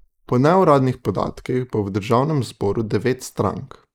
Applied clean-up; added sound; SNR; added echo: neural mask model Resemble Enhance denoiser.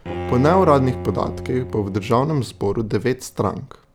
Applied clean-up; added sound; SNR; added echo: none; Bowed string instrument; 11 dB; none.